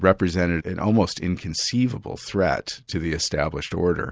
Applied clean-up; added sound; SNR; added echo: none; none; none; none.